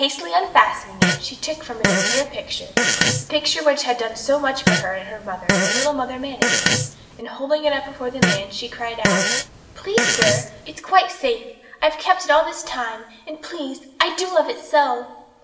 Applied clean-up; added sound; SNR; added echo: none; Fart; 0 dB; reverberation time 1.0 s.